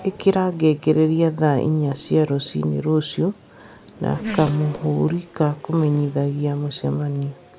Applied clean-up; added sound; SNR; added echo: none; Race car, auto racing / Accelerating, revving, vroom; 18 dB; none.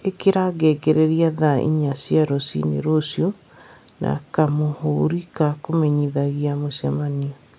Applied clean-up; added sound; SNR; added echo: none; none; none; none.